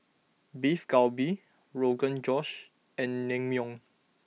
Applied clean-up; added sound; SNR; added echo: none; none; none; none.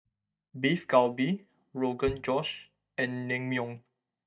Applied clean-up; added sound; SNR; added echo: neural mask model DeepFilterNet 3.